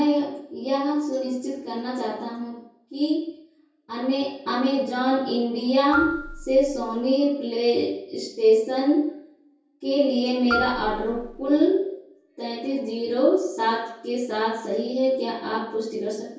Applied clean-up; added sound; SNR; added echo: none; Marimba, xylophone; 9 dB; reverberation time 0.6 s.